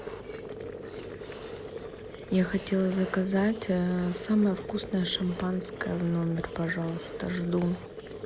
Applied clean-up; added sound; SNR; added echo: none; Boiling; 11 dB; none.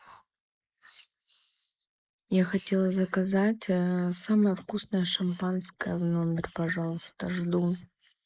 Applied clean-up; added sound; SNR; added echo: neural mask model Resemble Enhance denoiser.